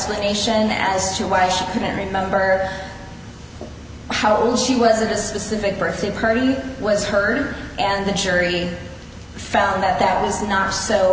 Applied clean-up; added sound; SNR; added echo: none; none; none; none.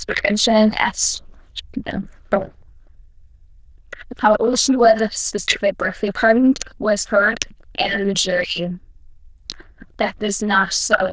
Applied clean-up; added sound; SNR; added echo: neural diffusion model UNIVERSE++.